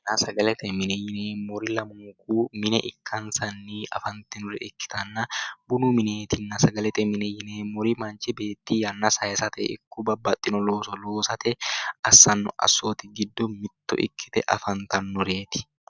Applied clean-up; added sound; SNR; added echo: none; none; none; none.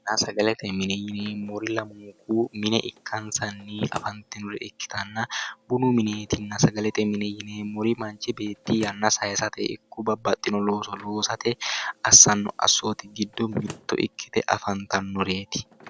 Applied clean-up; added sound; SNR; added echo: none; Slam; 17 dB; none.